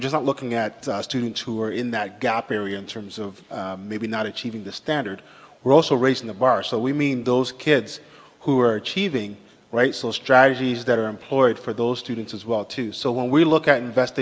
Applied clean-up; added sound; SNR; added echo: none; none; none; none.